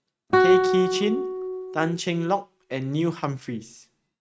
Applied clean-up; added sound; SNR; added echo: neural mask model RNNoise.